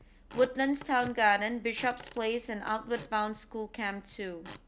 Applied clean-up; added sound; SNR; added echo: none; Squeak / Wood; 19 dB; none.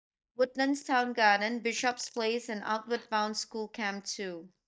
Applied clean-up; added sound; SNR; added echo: neural mask model DeepFilterNet 3.